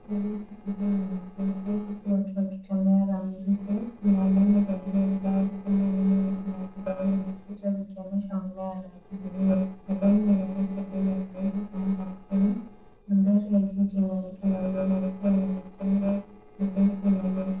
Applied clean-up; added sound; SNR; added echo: neural separator model SepFormer DNS4.